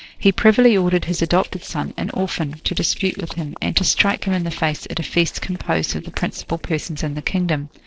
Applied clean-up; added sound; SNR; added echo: neural separator model SepFormer DNS4.